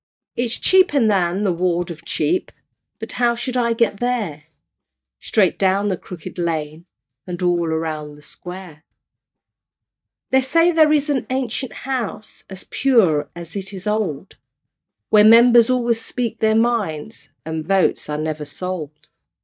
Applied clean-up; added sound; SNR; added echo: neural mask model DeepFilterNet 3.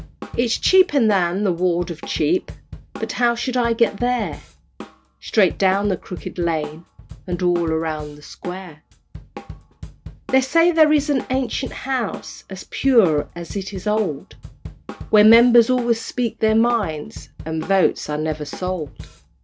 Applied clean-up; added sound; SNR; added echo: none; Drum kit; 16 dB; none.